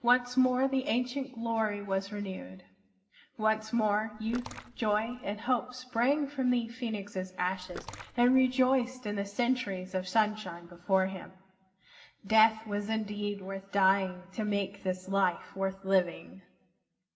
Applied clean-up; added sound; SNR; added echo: none; Splash, splatter; 18 dB; reverberation time 0.9 s.